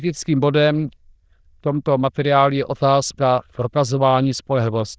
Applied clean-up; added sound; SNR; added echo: neural diffusion model UNIVERSE++.